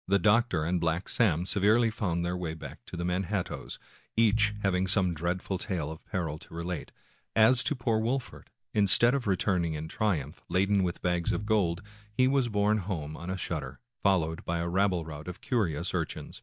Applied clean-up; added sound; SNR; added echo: neural mask model DeepFilterNet 3.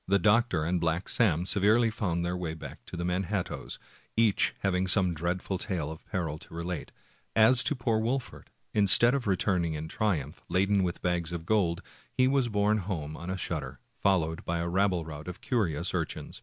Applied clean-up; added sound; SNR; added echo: none; none; none; none.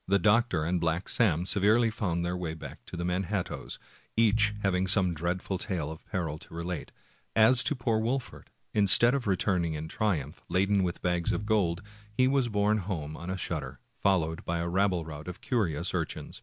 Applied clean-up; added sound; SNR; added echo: none; Piano; 9 dB; none.